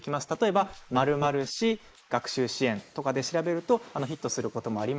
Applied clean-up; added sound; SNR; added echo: neural mask model Resemble Enhance denoiser.